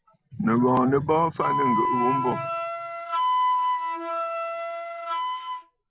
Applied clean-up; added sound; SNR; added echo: none; Wind instrument, woodwind instrument; 0 dB; none.